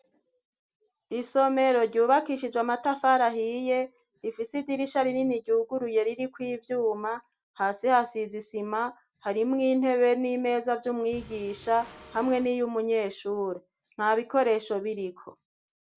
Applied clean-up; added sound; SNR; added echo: none; Drum kit; 20 dB; none.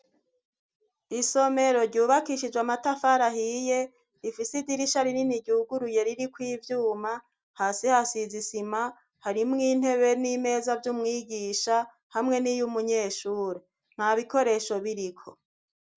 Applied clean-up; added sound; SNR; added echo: none; none; none; none.